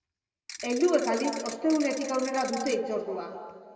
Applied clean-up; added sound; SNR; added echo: none; Ratchet, pawl / Percussion; 13 dB; reverberation time 2.0 s.